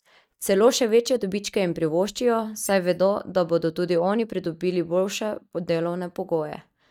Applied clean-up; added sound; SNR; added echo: neural mask model DeepFilterNet 3.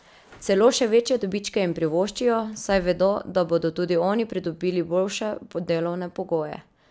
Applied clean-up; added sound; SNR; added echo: none; none; none; none.